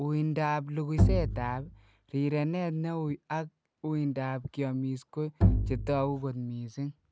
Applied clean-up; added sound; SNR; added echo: none; Bowed string instrument; -3 dB; none.